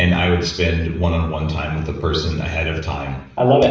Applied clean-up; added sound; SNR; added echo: none; none; none; reverberation time 0.7 s.